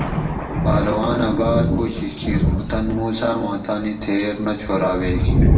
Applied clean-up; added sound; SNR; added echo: none; Thunder; -1 dB; reverberation time 0.6 s.